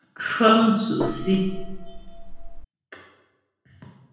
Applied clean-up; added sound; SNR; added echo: none; Gong; 8 dB; reverberation time 1.0 s.